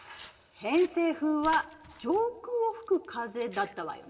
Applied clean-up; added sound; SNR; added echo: none; Tearing; 19 dB; reverberation time 0.5 s.